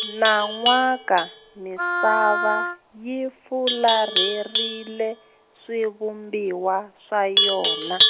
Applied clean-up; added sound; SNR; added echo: none; Wind instrument, woodwind instrument + Livestock, farm animals, working animals; 1 dB; none.